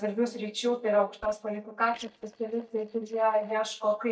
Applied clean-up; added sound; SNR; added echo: neural mask model DeepFilterNet 3.